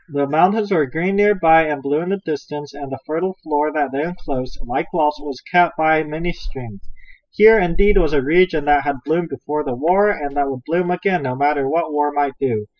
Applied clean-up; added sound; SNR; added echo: classical method spectral subtraction.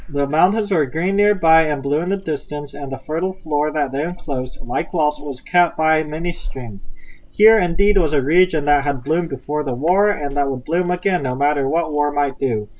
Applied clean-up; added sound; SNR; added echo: none; Meow / Purr; 7 dB; none.